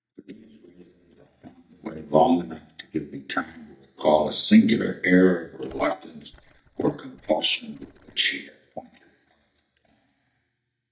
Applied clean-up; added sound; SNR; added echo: neural mask model DeepFilterNet 3.